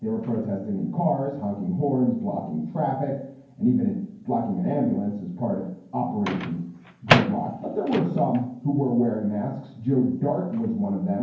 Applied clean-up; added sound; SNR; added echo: none; Microwave oven; 9 dB; reverberation time 0.9 s.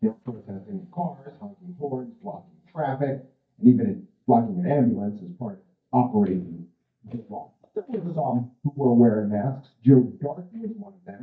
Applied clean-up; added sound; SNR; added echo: neural mask model DeepFilterNet 3.